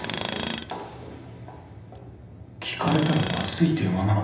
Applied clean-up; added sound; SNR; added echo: none; Tools; 8 dB; reverberation time 0.9 s.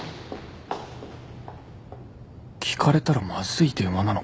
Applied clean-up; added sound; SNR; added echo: none; none; none; none.